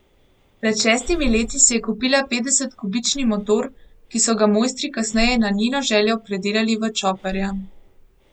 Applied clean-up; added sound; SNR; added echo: none; Breathing; 14 dB; none.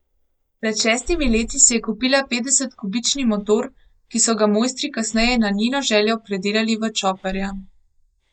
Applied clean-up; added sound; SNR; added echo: neural mask model DeepFilterNet 3.